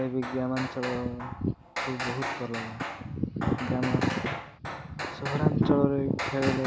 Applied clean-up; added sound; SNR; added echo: none; Hammer; 8 dB; none.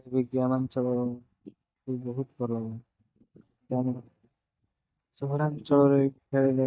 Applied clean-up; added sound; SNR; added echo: neural mask model DeepFilterNet 3.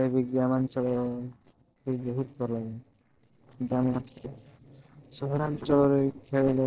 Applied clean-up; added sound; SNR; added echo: neural separator model SepFormer DNS4.